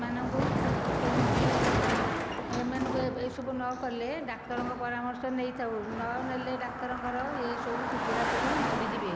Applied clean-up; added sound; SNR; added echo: none; Car passing by; -3 dB; none.